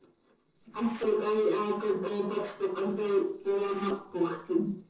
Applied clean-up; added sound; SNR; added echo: neural separator model SepFormer DNS4.